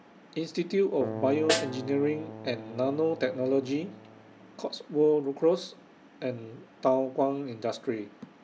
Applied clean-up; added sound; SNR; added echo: none; Keyboard (musical) + Snare drum; 7 dB; none.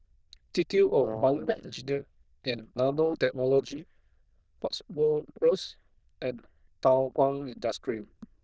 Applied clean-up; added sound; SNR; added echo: neural diffusion model UNIVERSE++.